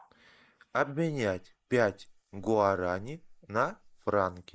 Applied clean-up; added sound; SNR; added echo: neural mask model Resemble Enhance denoiser.